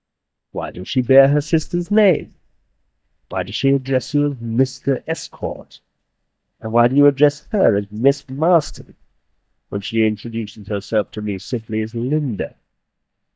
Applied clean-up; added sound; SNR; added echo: neural mask model DeepFilterNet 3.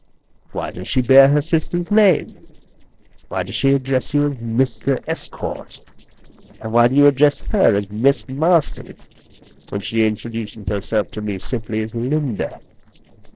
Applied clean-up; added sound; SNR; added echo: neural separator model SepFormer DNS4.